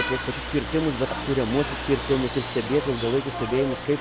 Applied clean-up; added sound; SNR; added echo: none; Vehicle horn, car horn, honking; 6 dB; none.